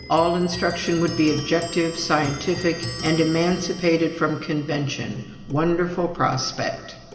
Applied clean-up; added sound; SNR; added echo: none; Clock; 13 dB; reverberation time 3.0 s.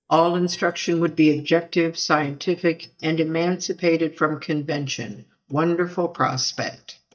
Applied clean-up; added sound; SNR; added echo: neural mask model DeepFilterNet 3.